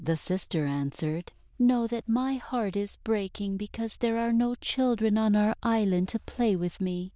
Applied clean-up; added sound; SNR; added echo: neural diffusion model UNIVERSE++.